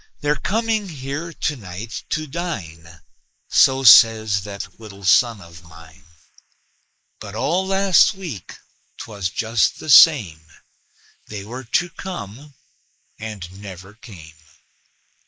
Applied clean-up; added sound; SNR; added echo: neural mask model Resemble Enhance denoiser.